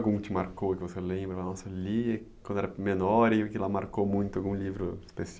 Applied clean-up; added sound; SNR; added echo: none; none; none; none.